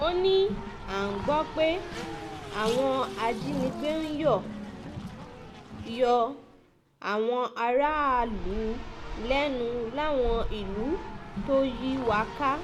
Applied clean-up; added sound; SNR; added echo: none; Race car, auto racing; 8 dB; none.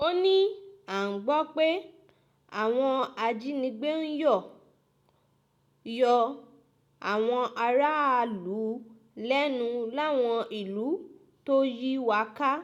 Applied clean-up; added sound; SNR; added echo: none; none; none; none.